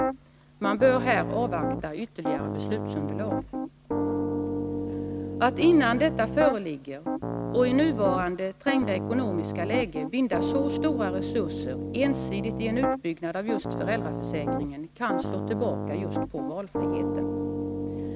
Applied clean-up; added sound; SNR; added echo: none; Piano; 2 dB; none.